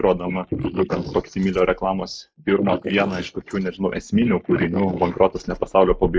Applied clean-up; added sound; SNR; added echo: neural mask model Resemble Enhance denoiser.